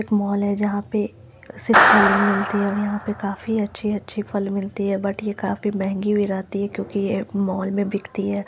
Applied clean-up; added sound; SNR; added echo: none; Clapping; -1 dB; none.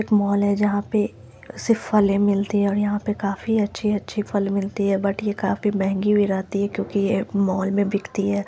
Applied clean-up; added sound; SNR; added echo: none; none; none; none.